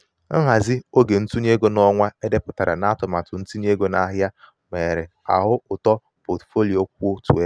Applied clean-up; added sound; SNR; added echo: none; none; none; none.